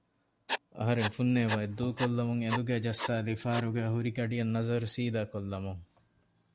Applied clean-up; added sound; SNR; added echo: none; Writing; 8 dB; none.